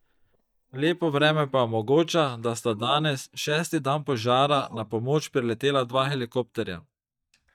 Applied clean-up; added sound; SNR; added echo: neural mask model DeepFilterNet 3.